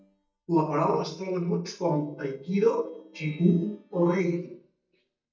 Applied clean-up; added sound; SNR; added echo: neural mask model DeepFilterNet 3.